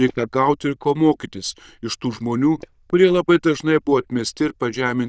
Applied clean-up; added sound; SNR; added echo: neural diffusion model UNIVERSE++.